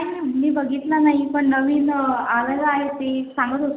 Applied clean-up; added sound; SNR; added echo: none; none; none; none.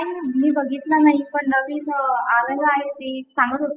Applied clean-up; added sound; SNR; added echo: classical method spectral subtraction.